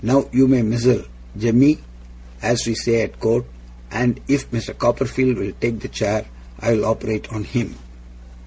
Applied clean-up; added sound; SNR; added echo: none; none; none; none.